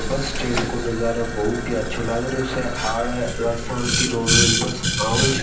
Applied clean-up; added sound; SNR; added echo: none; Boiling; -1 dB; reverberation time 0.6 s.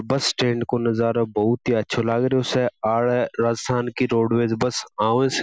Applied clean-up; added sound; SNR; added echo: none; none; none; none.